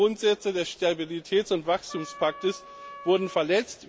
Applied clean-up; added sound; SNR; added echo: none; Wind instrument, woodwind instrument; 17 dB; none.